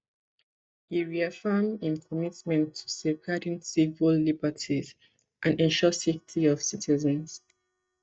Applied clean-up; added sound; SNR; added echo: neural mask model DeepFilterNet 3.